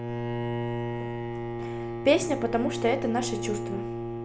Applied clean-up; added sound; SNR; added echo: none; Bowed string instrument; 2 dB; none.